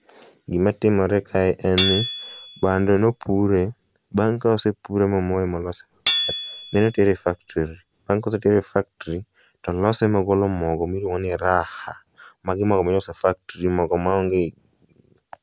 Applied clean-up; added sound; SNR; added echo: none; Hammer / Chink, clink; 8 dB; none.